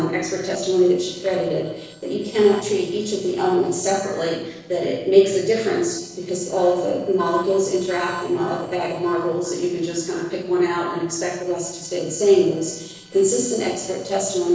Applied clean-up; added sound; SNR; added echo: neural separator model SepFormer DNS4.